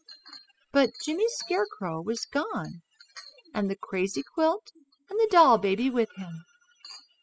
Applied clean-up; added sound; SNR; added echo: classical method spectral subtraction.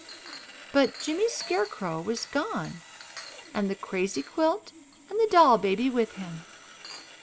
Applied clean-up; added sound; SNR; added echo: none; Sawing + Chink, clink; 17 dB; none.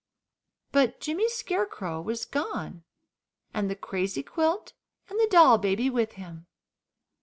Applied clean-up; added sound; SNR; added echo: none; none; none; none.